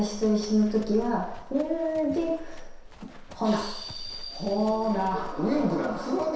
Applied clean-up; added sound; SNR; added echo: none; Livestock, farm animals, working animals; 14 dB; reverberation time 0.7 s.